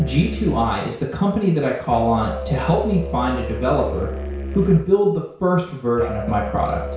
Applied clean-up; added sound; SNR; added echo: none; Musical instrument; 8 dB; reverberation time 0.6 s.